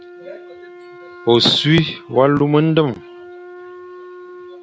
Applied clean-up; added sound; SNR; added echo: none; Wind instrument, woodwind instrument; 19 dB; none.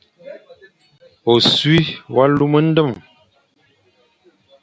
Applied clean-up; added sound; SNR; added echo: none; none; none; none.